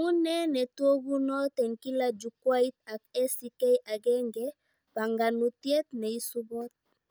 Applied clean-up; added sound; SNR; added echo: none; none; none; none.